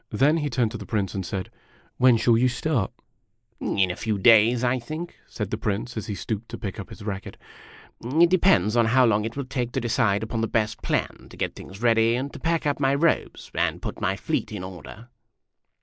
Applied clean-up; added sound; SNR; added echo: neural mask model Resemble Enhance denoiser.